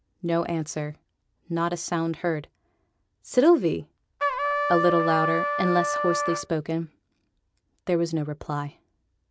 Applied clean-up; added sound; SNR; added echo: none; Trumpet; 0 dB; none.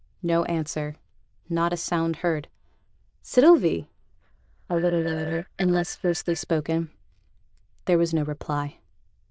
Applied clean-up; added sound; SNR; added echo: neural diffusion model UNIVERSE++.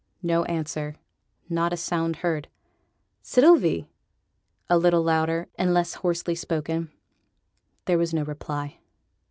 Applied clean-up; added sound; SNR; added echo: none; none; none; none.